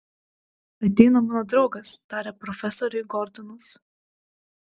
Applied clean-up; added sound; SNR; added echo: none; none; none; none.